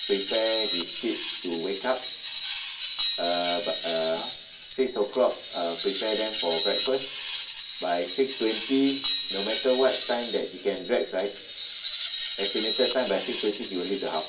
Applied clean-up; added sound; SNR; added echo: none; Screech; 3 dB; reverberation time 0.3 s.